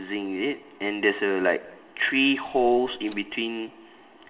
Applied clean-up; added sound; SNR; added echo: none; Door; 20 dB; reverberation time 0.7 s.